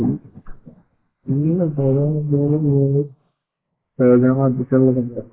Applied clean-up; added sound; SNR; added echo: neural mask model Resemble Enhance denoiser.